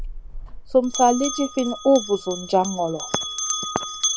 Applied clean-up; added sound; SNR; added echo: none; Bell; 7 dB; none.